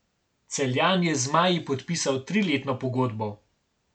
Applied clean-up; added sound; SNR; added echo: none; none; none; none.